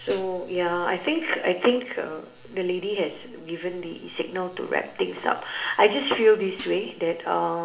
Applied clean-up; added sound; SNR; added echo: none; Hi-hat; 20 dB; reverberation time 0.9 s.